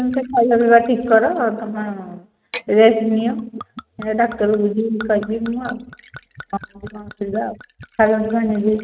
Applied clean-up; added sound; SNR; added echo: neural mask model RNNoise.